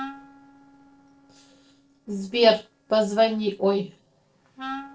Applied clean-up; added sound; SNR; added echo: neural separator model SepFormer DNS4.